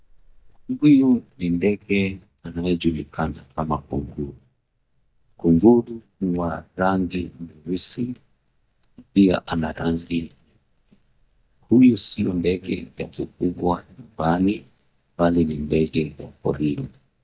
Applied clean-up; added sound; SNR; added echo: neural mask model DeepFilterNet 3.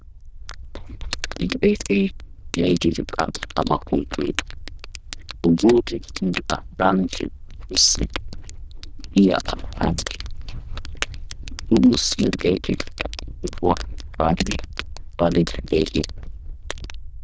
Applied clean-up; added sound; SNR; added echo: neural diffusion model UNIVERSE++.